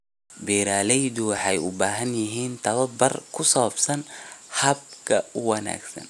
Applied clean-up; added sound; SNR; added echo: none; none; none; none.